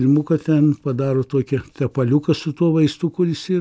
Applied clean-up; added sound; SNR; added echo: none; none; none; none.